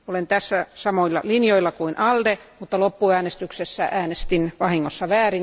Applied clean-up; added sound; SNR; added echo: none; none; none; none.